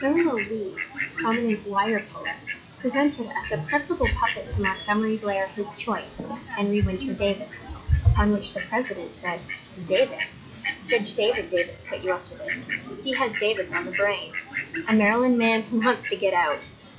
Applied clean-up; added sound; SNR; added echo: classical method log-MMSE.